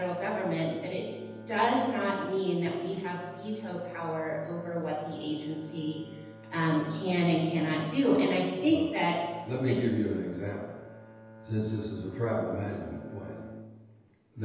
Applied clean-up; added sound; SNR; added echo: none; Bowed string instrument; 17 dB; reverberation time 1.1 s.